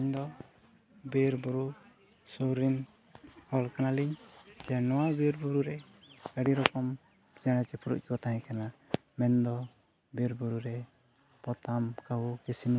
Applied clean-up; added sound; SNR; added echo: none; none; none; none.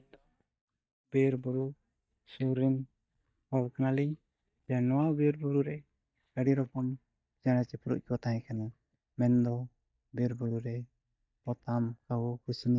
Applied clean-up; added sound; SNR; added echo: neural mask model DeepFilterNet 3.